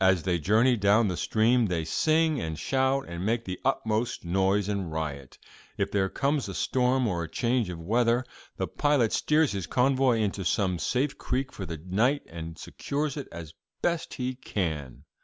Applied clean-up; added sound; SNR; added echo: none; none; none; none.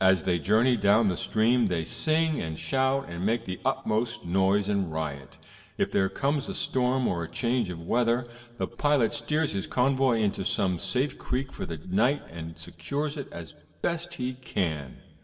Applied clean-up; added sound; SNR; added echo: none; none; none; reverberation time 1.2 s.